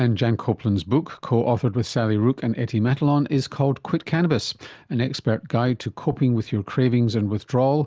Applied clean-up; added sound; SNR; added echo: none; none; none; none.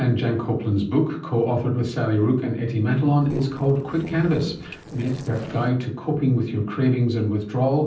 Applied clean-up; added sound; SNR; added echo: neural separator model SepFormer DNS4.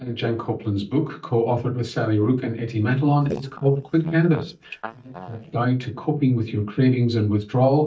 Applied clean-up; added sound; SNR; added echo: neural mask model DeepFilterNet 3.